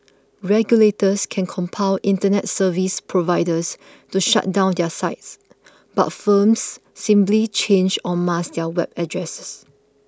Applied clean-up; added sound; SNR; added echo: none; none; none; none.